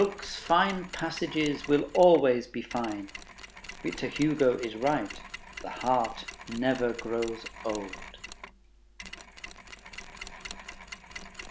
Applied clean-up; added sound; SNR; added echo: none; Mechanisms; 14 dB; none.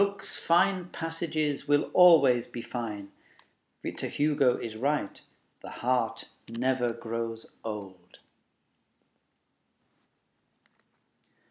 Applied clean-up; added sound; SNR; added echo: none; none; none; none.